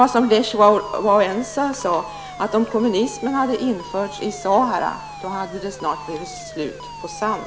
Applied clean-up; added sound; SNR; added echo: none; Alarm; 16 dB; none.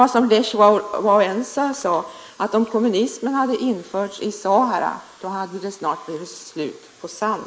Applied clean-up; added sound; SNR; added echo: neural mask model Resemble Enhance denoiser.